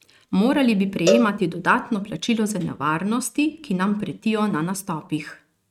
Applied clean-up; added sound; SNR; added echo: neural mask model RNNoise.